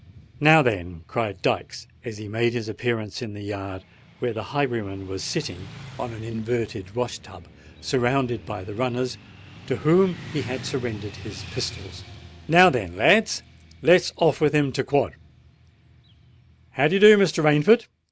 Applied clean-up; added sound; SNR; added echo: none; Motorcycle / Traffic noise, roadway noise; 19 dB; none.